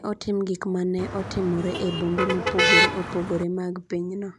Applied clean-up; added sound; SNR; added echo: none; Motor vehicle (road); -2 dB; none.